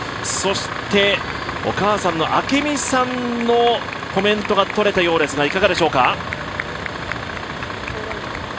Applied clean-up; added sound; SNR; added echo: none; none; none; none.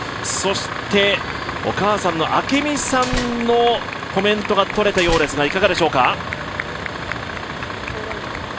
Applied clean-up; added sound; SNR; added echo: none; Slam; 9 dB; none.